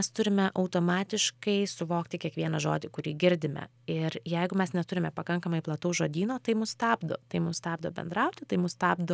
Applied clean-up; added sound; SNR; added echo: none; none; none; none.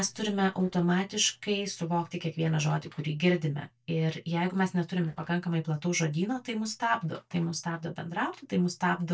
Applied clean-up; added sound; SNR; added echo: neural mask model DeepFilterNet 3.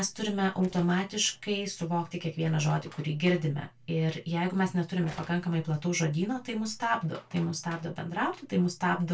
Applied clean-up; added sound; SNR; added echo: neural separator model SepFormer DNS4.